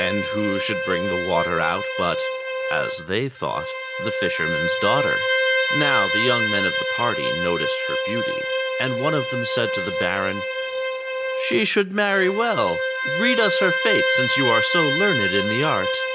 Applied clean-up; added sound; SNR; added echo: none; Bowed string instrument; -1 dB; none.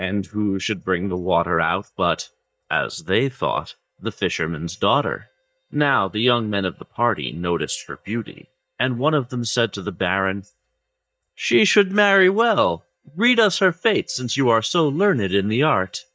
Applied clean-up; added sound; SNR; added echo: neural mask model DeepFilterNet 3.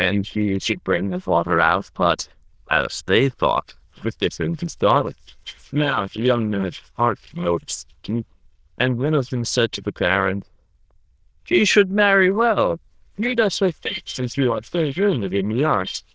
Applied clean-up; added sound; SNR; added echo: neural diffusion model UNIVERSE++.